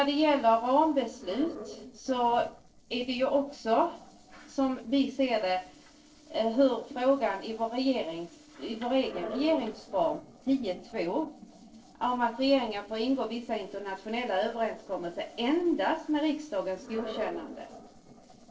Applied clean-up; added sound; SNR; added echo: neural separator model SepFormer DNS4.